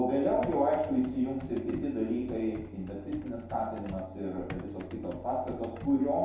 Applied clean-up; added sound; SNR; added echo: none; Computer keyboard; 14 dB; reverberation time 0.8 s.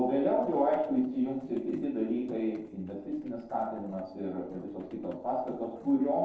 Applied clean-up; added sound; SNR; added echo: neural separator model SepFormer DNS4.